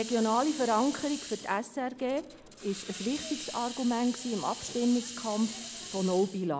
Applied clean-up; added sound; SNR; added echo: none; Hiss; 12 dB; none.